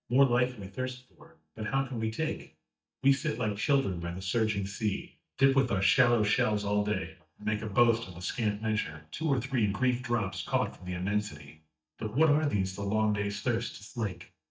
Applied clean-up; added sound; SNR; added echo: neural mask model DeepFilterNet 3.